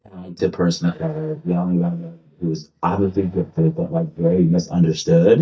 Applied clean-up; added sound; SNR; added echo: neural mask model DeepFilterNet 3.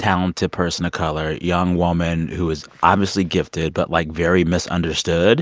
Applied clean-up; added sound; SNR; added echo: none; none; none; none.